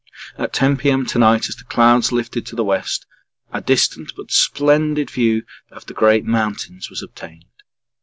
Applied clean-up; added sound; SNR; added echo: none; none; none; none.